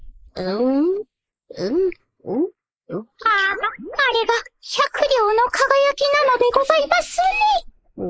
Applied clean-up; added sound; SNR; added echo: neural mask model Resemble Enhance denoiser.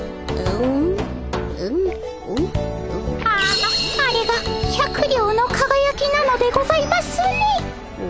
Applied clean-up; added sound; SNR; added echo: none; Motorcycle / Accelerating, revving, vroom; 14 dB; none.